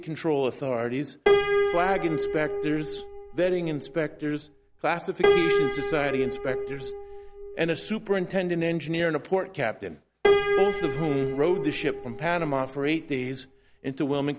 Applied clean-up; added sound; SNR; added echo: none; Piano; 0 dB; none.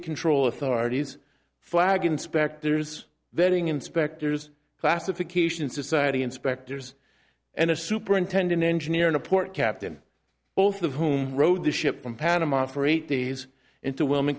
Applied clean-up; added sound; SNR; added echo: none; none; none; none.